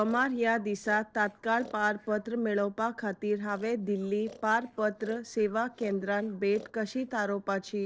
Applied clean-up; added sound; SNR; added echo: neural separator model SepFormer DNS4.